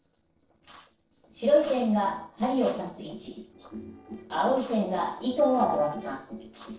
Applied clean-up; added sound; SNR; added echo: neural separator model SepFormer DNS4.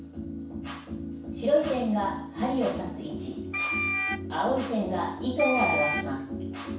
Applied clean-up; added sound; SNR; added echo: none; Wind instrument, woodwind instrument; 2 dB; reverberation time 0.7 s.